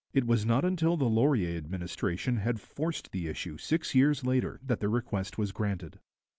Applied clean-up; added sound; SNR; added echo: none; none; none; none.